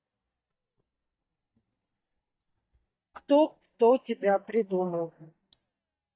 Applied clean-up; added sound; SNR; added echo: neural mask model DeepFilterNet 3.